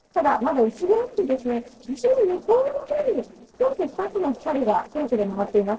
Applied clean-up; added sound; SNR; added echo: neural separator model SepFormer DNS4.